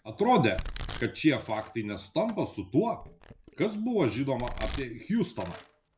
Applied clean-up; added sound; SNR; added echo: none; Domestic sounds, home sounds; 13 dB; none.